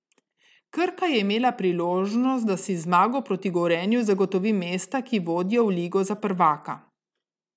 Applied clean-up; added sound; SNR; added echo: none; none; none; none.